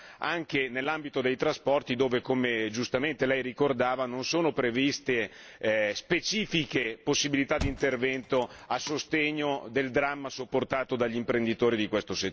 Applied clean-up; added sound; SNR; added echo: none; Thump, thud; 11 dB; none.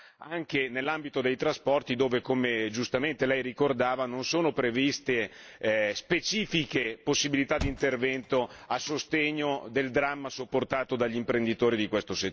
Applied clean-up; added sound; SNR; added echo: neural mask model DeepFilterNet 3.